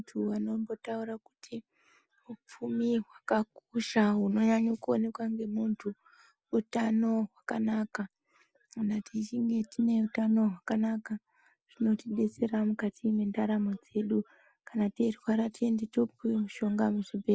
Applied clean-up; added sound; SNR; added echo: none; none; none; none.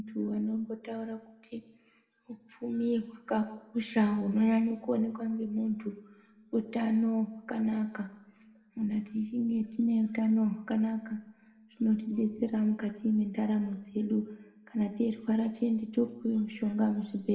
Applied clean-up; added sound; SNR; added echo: none; none; none; reverberation time 0.8 s.